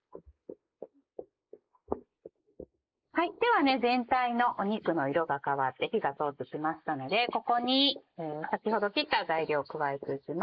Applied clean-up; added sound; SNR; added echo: neural mask model Resemble Enhance denoiser.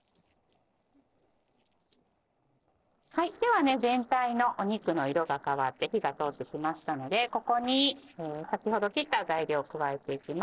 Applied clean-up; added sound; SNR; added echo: neural separator model SepFormer DNS4.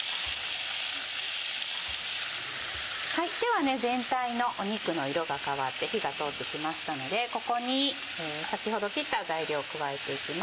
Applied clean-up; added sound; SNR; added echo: none; none; none; none.